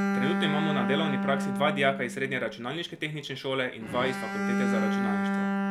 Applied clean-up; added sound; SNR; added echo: none; Bowed string instrument; -2 dB; none.